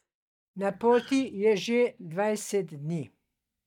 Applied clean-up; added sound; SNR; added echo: neural mask model DeepFilterNet 3.